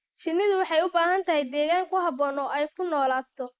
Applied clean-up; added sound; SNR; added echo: neural mask model Resemble Enhance denoiser.